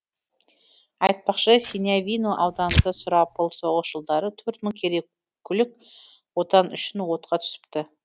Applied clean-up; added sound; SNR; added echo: none; Tearing; 3 dB; none.